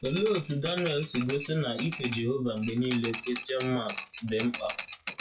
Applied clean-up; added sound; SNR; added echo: classical method WPE with log-MMSE.